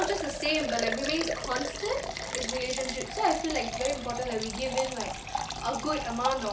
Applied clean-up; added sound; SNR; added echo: none; Liquid; 4 dB; none.